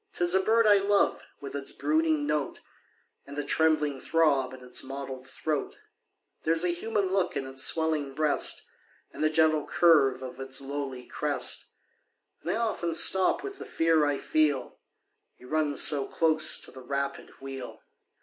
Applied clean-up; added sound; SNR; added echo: none; none; none; none.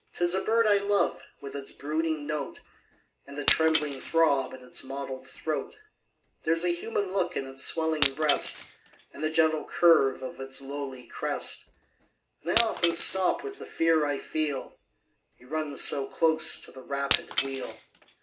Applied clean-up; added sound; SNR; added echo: none; Shatter; 6 dB; reverberation time 0.2 s.